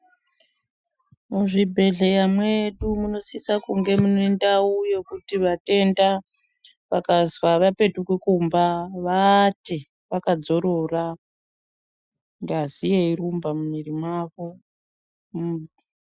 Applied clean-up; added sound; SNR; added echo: classical method Wiener filter.